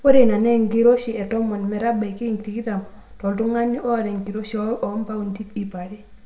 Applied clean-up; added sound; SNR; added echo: none; none; none; reverberation time 0.5 s.